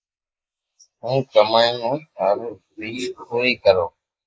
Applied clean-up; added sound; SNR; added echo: neural mask model Resemble Enhance denoiser.